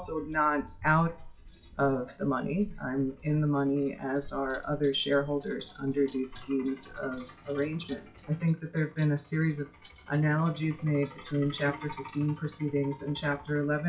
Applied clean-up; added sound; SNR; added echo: classical method WPE with log-MMSE.